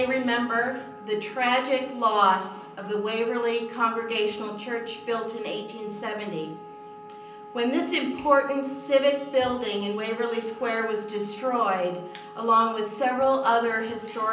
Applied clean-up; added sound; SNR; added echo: none; Wind instrument, woodwind instrument; 17 dB; reverberation time 0.6 s.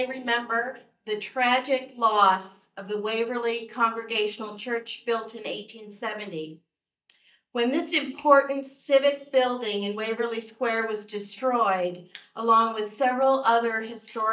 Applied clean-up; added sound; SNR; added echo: neural mask model DeepFilterNet 3.